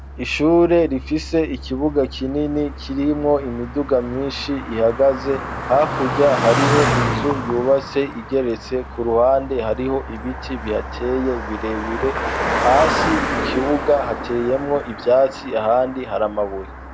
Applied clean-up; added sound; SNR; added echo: none; Car passing by; 6 dB; none.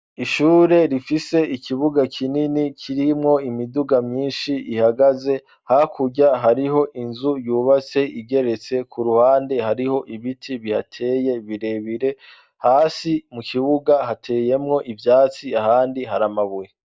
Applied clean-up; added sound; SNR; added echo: none; none; none; none.